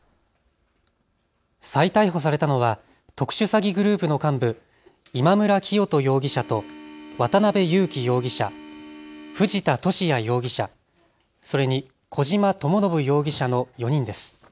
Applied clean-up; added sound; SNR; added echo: none; Organ; 18 dB; none.